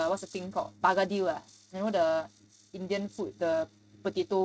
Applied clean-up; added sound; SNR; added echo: neural mask model RNNoise.